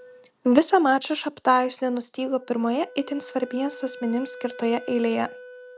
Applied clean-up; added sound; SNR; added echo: none; Wind instrument, woodwind instrument; 19 dB; none.